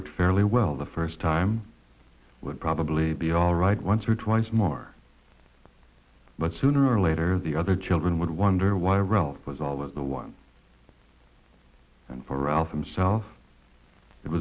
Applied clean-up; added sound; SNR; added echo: none; none; none; none.